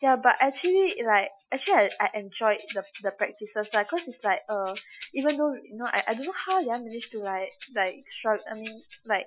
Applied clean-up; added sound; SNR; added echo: classical method Wiener filter.